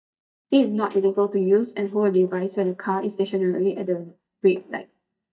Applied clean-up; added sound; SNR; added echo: neural mask model DeepFilterNet 3.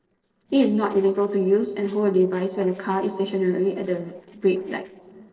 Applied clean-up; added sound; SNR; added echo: neural separator model SepFormer DNS4.